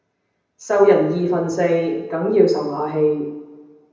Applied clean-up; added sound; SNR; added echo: none; none; none; reverberation time 0.8 s.